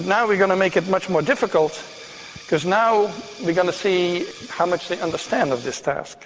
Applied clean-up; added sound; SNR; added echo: none; none; none; none.